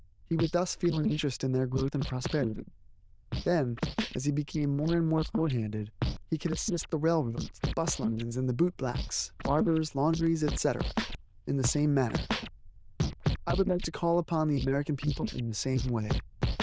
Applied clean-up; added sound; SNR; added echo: neural diffusion model UNIVERSE++.